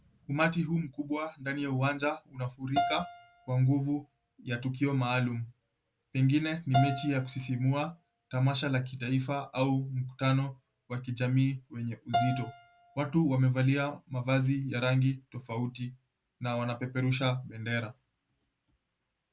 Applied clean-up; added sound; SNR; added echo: none; Piano; 8 dB; none.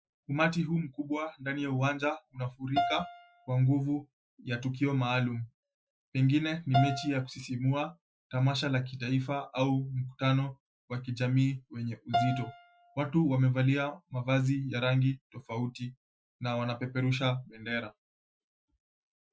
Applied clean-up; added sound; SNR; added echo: classical method Wiener filter.